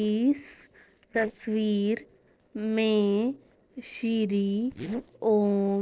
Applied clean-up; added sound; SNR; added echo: neural separator model SepFormer DNS4.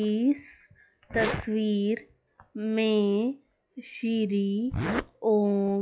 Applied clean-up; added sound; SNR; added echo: classical method log-MMSE.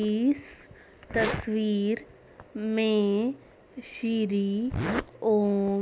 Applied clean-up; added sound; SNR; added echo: none; Zipper (clothing); 11 dB; none.